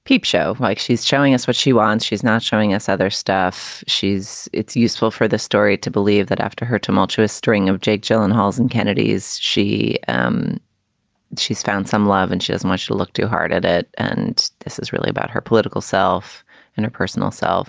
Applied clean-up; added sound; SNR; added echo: none; none; none; none.